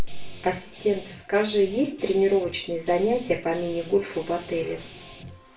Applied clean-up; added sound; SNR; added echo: none; Guitar; 17 dB; reverberation time 0.3 s.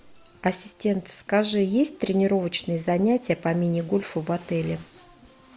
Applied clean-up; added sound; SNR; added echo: none; none; none; none.